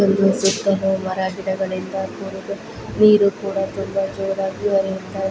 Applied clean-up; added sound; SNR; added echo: none; none; none; none.